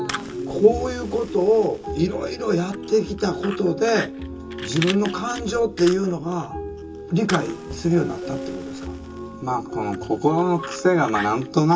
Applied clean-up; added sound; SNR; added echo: none; Fire; 16 dB; reverberation time 0.2 s.